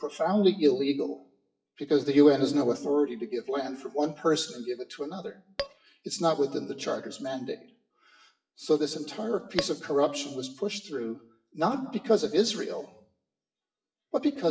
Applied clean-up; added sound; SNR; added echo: classical method WPE with log-MMSE.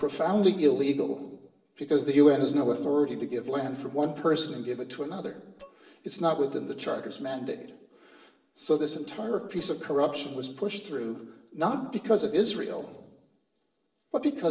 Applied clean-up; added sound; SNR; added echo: neural separator model SepFormer DNS4.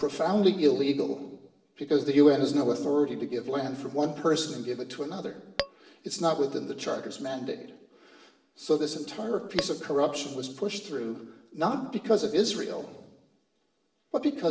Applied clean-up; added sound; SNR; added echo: none; Tap / Glass; 6 dB; reverberation time 0.8 s.